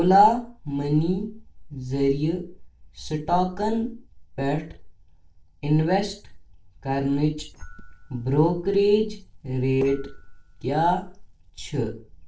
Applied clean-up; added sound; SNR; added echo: neural separator model SepFormer DNS4.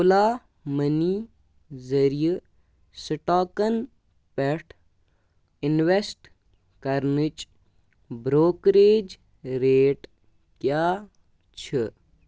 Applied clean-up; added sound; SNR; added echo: none; none; none; none.